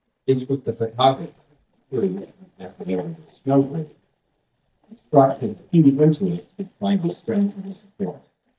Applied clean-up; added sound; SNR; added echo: neural mask model DeepFilterNet 3.